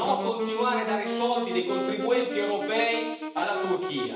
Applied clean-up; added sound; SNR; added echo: none; Wind instrument, woodwind instrument; 4 dB; reverberation time 0.9 s.